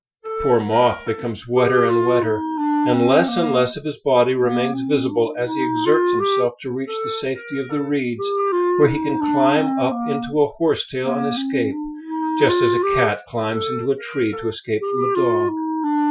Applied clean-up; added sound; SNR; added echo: classical method Wiener filter.